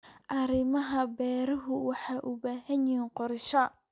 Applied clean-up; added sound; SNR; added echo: none; none; none; none.